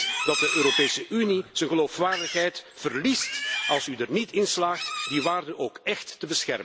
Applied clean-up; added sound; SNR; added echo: none; Livestock, farm animals, working animals; 5 dB; none.